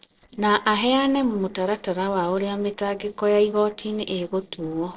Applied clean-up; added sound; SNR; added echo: neural separator model SepFormer DNS4.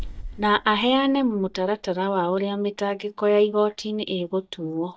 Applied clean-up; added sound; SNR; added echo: neural mask model DeepFilterNet 3.